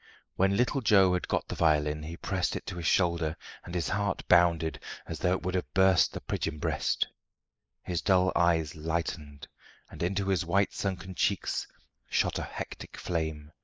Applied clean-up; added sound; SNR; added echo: neural mask model Resemble Enhance denoiser.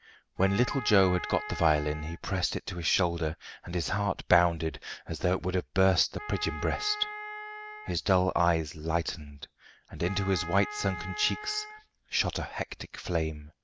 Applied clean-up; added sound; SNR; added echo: none; Wind instrument, woodwind instrument; 11 dB; none.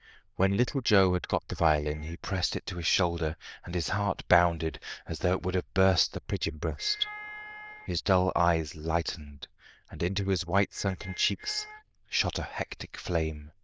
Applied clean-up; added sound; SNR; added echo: neural diffusion model UNIVERSE++.